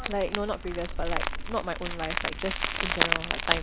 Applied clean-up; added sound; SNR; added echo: none; Crumpling, crinkling; -3 dB; none.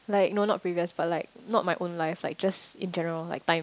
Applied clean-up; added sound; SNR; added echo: none; none; none; none.